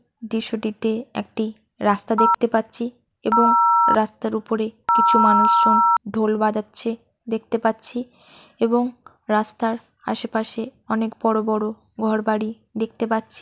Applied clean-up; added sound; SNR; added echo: none; Telephone; -5 dB; none.